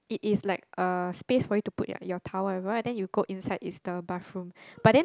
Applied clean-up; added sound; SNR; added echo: none; none; none; none.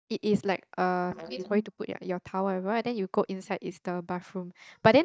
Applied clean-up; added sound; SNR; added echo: neural mask model DeepFilterNet 3.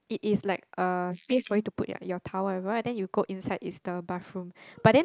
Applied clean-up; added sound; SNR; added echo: neural mask model Resemble Enhance denoiser.